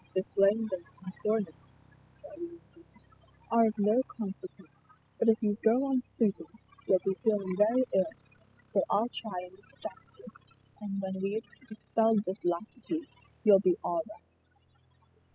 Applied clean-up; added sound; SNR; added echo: classical method spectral subtraction.